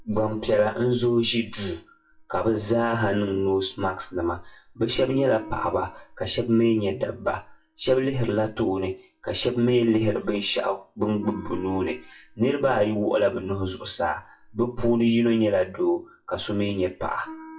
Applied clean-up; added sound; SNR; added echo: classical method WPE with log-MMSE.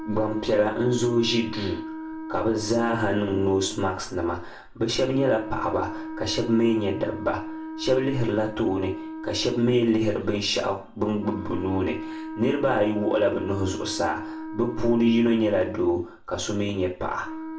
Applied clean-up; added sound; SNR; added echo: none; Wind instrument, woodwind instrument; 11 dB; reverberation time 0.3 s.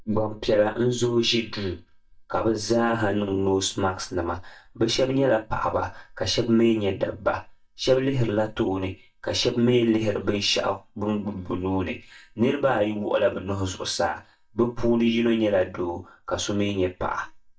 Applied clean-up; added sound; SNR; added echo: neural mask model DeepFilterNet 3.